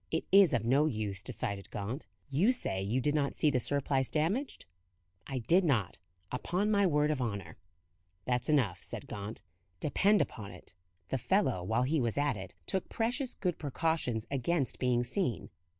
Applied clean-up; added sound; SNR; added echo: none; none; none; none.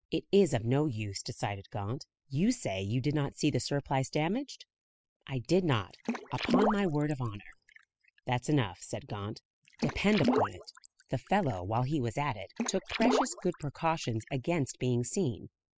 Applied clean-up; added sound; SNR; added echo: classical method spectral subtraction.